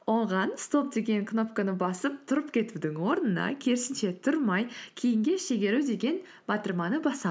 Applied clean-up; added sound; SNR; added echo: none; none; none; none.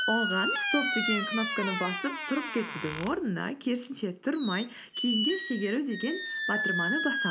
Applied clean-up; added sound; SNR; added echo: none; Squeak; -1 dB; none.